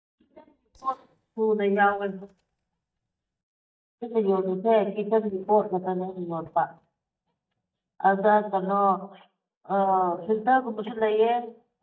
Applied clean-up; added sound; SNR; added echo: neural mask model DeepFilterNet 3.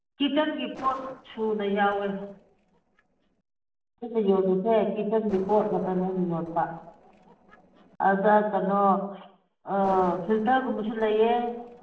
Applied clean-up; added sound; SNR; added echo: neural separator model SepFormer DNS4.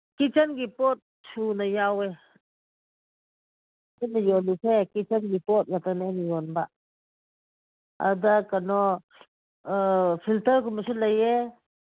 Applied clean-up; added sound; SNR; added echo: none; none; none; none.